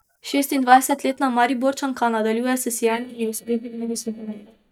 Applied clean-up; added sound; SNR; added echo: neural mask model DeepFilterNet 3.